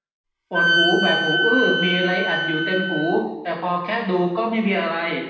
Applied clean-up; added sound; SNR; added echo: none; Wind instrument, woodwind instrument; 0 dB; reverberation time 0.9 s.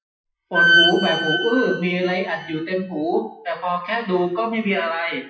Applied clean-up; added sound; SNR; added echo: classical method WPE with log-MMSE.